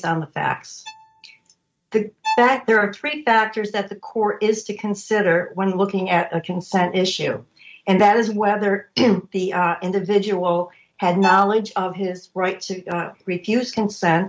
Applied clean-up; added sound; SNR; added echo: neural mask model RNNoise.